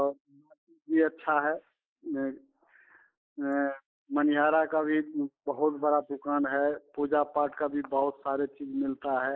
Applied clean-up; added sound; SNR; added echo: neural mask model Resemble Enhance denoiser.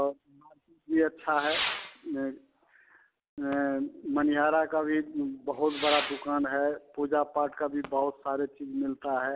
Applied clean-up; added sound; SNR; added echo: none; Whoosh, swoosh, swish / Fireworks; 9 dB; none.